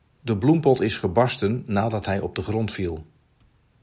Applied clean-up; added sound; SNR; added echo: none; none; none; none.